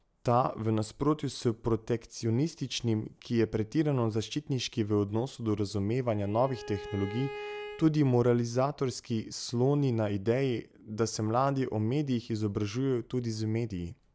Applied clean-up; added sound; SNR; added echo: none; Bowed string instrument; 13 dB; none.